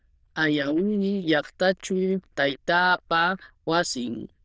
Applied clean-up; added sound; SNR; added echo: neural diffusion model UNIVERSE++.